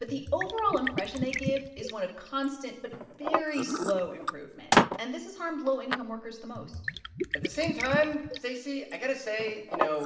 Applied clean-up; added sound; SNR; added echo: none; Liquid; 1 dB; reverberation time 1.0 s.